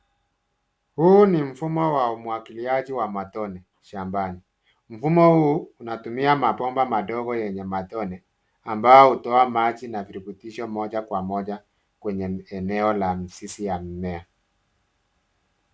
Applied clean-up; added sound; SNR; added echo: none; none; none; none.